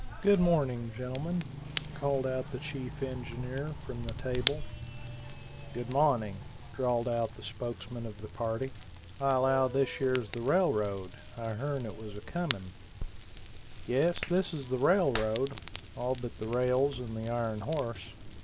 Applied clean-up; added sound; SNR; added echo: none; Fire / Rain + Clapping; 8 dB; none.